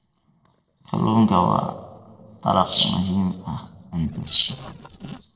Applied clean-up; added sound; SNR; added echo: neural separator model SepFormer DNS4.